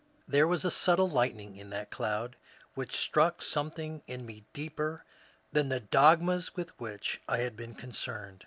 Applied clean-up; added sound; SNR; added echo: none; none; none; none.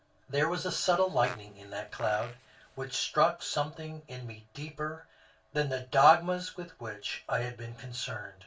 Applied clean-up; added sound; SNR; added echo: none; Fart; 17 dB; reverberation time 0.2 s.